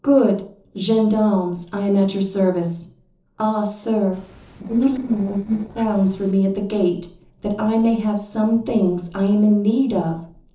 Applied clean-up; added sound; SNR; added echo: neural separator model SepFormer DNS4.